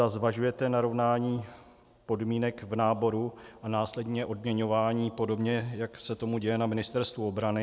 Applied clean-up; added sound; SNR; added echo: none; none; none; none.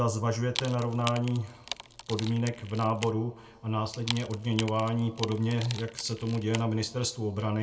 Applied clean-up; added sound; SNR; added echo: none; Wood; 12 dB; reverberation time 0.2 s.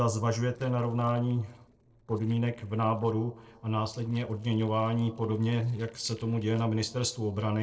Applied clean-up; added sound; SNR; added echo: neural separator model SepFormer DNS4.